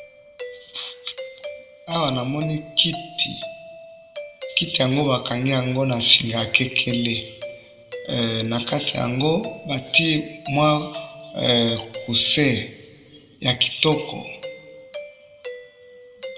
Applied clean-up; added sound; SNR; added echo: none; Doorbell; 14 dB; reverberation time 0.9 s.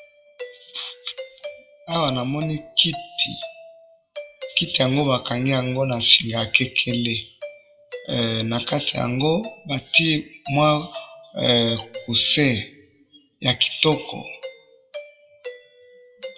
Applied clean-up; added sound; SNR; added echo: classical method WPE with log-MMSE.